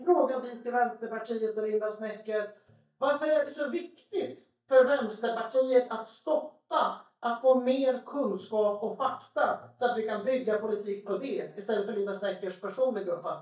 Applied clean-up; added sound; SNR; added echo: neural mask model DeepFilterNet 3.